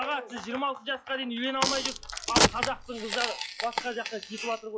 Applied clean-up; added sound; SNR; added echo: classical method log-MMSE.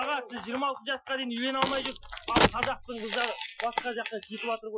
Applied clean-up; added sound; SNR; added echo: classical method Wiener filter.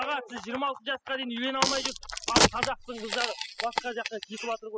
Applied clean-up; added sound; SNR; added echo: classical method spectral subtraction.